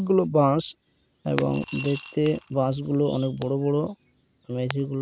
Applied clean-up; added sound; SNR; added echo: none; Coin (dropping) / Glass; 17 dB; none.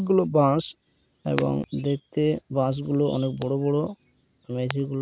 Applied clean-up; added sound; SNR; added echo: none; none; none; none.